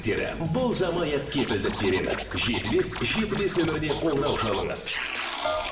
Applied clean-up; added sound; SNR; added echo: none; Scratching (performance technique); 9 dB; reverberation time 1.1 s.